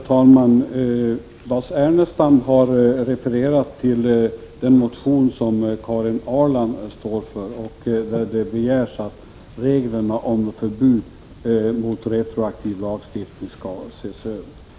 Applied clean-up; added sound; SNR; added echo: none; none; none; none.